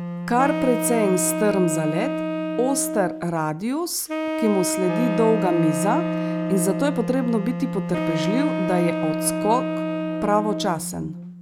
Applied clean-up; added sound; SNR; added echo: none; Wind instrument, woodwind instrument + Wind instrument, woodwind instrument; 2 dB; none.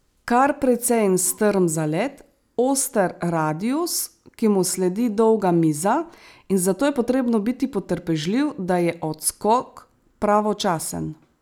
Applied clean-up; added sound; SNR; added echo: none; none; none; none.